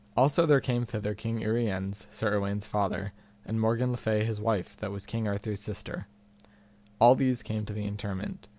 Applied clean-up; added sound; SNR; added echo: none; none; none; none.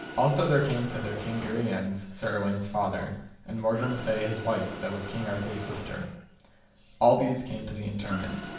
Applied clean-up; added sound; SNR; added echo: none; Mechanisms; 13 dB; reverberation time 0.6 s.